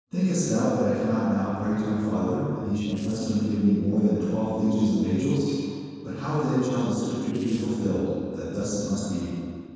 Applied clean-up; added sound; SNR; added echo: neural separator model SepFormer DNS4.